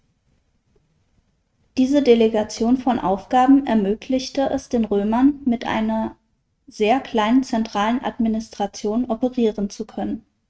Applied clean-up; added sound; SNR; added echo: neural mask model RNNoise.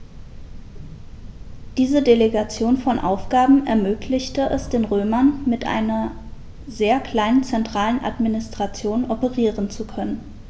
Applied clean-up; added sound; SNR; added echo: none; Splash, splatter; 15 dB; none.